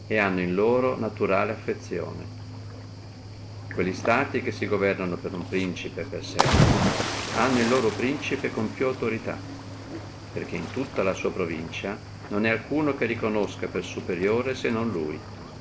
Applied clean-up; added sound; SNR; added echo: none; Cricket / Waves, surf; 4 dB; none.